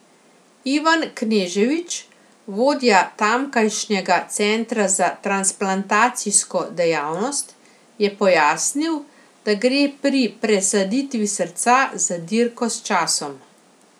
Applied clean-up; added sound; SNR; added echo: none; none; none; none.